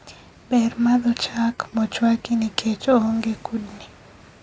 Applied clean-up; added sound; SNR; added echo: none; none; none; none.